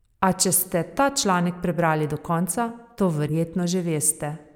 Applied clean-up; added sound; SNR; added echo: neural mask model Resemble Enhance denoiser.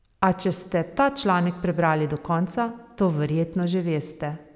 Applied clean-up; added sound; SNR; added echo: none; none; none; none.